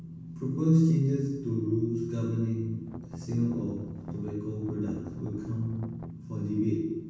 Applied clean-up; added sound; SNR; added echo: none; Strum; 15 dB; reverberation time 1.2 s.